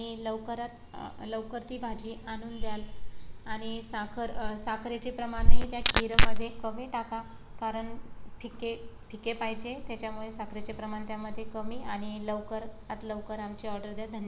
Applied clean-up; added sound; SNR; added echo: none; none; none; none.